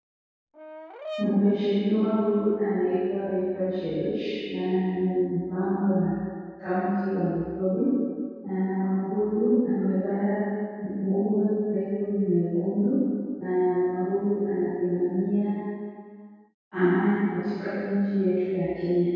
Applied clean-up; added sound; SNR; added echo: none; Brass instrument; 14 dB; reverberation time 2.0 s.